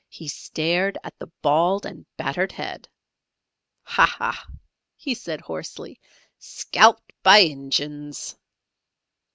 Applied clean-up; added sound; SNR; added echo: none; none; none; none.